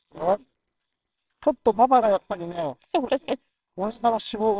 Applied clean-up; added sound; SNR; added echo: neural separator model SepFormer WHAMR!.